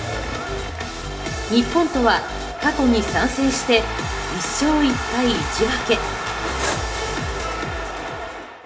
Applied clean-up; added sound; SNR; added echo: none; Cutlery, silverware; 12 dB; reverberation time 0.5 s.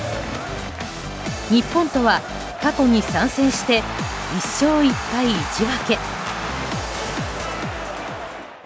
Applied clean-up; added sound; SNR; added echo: none; none; none; none.